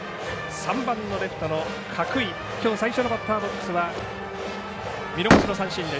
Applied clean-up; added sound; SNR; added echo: none; Slam; -4 dB; none.